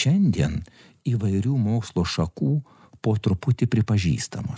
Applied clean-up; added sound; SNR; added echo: none; none; none; none.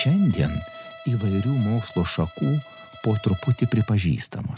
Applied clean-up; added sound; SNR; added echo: none; Bowed string instrument; 17 dB; none.